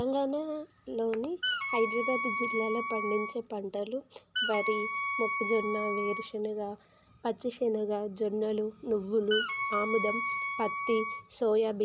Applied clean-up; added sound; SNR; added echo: none; Wind instrument, woodwind instrument; 2 dB; none.